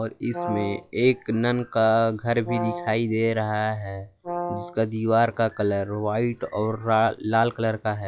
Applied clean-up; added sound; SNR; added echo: classical method log-MMSE.